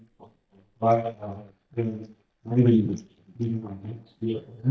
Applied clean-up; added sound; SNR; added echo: neural mask model DeepFilterNet 3.